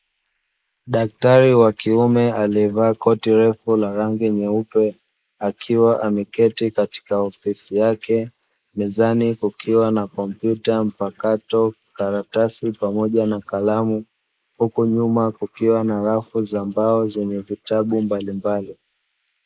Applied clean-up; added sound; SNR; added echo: neural mask model Resemble Enhance denoiser.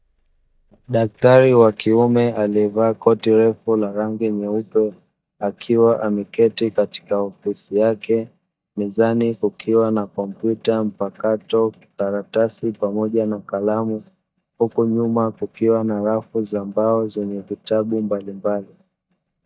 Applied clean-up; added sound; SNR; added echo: neural mask model DeepFilterNet 3.